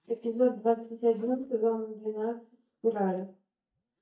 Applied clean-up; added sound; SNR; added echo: neural mask model DeepFilterNet 3.